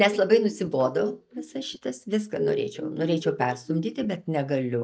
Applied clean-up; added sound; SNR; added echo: neural mask model DeepFilterNet 3.